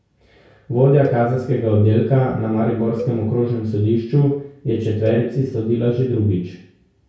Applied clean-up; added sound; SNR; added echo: none; Cowbell; 18 dB; reverberation time 0.5 s.